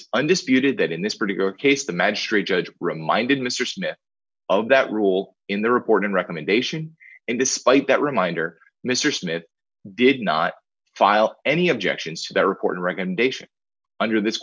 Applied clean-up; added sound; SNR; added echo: none; none; none; none.